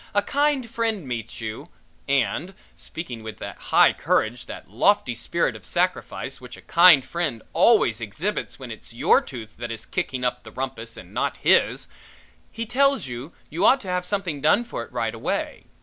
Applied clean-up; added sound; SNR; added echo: none; none; none; none.